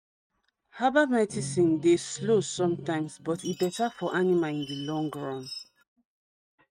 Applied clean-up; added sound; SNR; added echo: neural mask model RNNoise.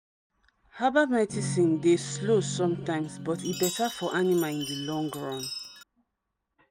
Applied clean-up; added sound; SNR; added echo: none; Chime + Guitar; 8 dB; none.